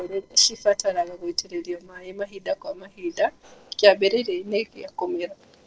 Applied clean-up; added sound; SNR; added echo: neural separator model SepFormer DNS4.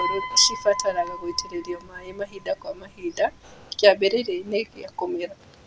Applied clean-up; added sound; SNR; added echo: none; Piano; 11 dB; none.